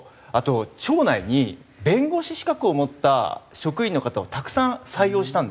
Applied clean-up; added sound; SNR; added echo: none; none; none; none.